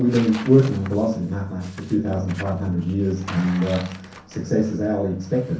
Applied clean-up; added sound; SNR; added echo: none; Tearing; 18 dB; reverberation time 0.6 s.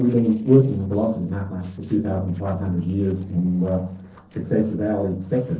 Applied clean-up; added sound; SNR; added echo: neural separator model SepFormer DNS4.